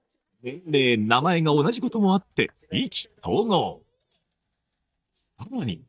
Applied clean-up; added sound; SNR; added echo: neural mask model DeepFilterNet 3.